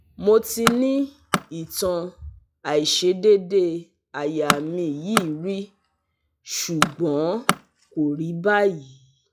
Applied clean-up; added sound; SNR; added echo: classical method log-MMSE.